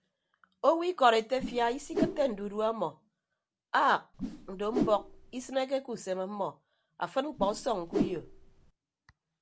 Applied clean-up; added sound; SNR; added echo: none; Whoosh, swoosh, swish; 4 dB; none.